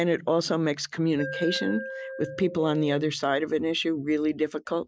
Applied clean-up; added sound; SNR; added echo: classical method Wiener filter.